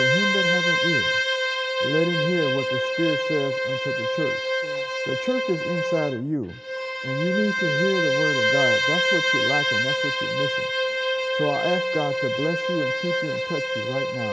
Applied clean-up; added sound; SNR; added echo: none; Bowed string instrument; -4 dB; none.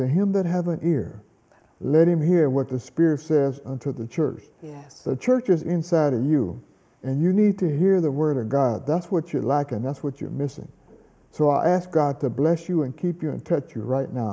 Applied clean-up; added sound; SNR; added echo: none; none; none; none.